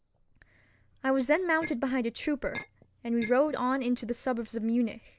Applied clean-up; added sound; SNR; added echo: neural mask model Resemble Enhance denoiser.